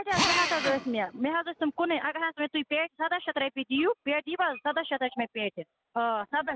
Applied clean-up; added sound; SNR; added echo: none; Drill; 3 dB; none.